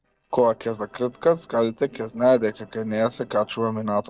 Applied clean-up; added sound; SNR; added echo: neural separator model SepFormer DNS4.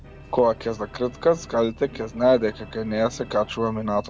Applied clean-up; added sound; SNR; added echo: none; Musical instrument + Bus; 18 dB; none.